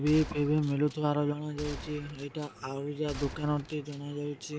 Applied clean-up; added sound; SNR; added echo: none; Gunshot, gunfire; 14 dB; none.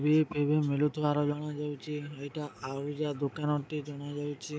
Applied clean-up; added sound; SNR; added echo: none; none; none; none.